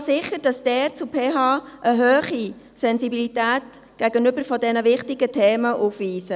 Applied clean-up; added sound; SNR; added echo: none; none; none; none.